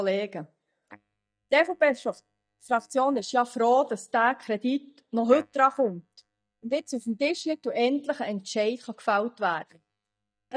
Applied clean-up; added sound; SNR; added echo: neural mask model DeepFilterNet 3.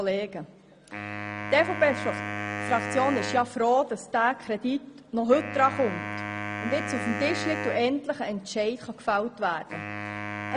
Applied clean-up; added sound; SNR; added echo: none; Wind instrument, woodwind instrument; 7 dB; none.